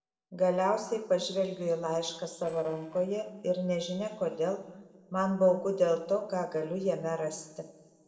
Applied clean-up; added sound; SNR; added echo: neural separator model SepFormer DNS4.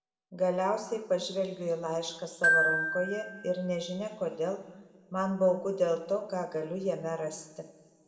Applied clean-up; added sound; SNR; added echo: none; Glockenspiel; 0 dB; reverberation time 1.5 s.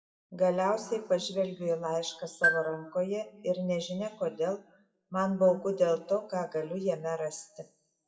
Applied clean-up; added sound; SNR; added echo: classical method WPE with log-MMSE.